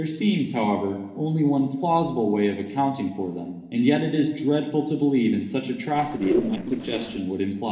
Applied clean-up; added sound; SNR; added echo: neural separator model SepFormer DNS4.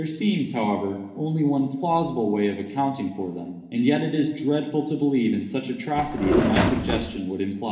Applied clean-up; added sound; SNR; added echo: none; Drawer open or close; -2 dB; reverberation time 1.2 s.